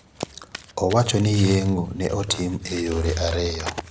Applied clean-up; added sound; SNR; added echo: none; Fart + Domestic sounds, home sounds; 18 dB; none.